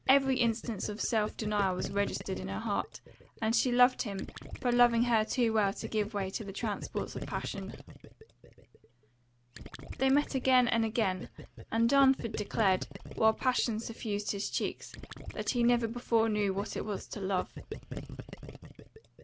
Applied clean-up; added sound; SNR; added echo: none; Gurgling; 13 dB; none.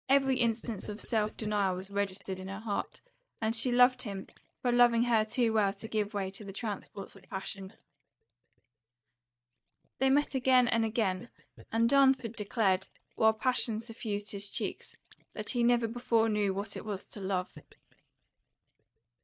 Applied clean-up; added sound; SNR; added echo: neural mask model DeepFilterNet 3.